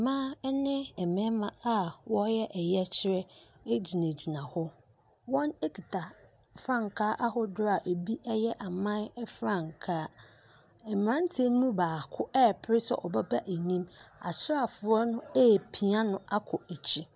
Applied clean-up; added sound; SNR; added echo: none; none; none; none.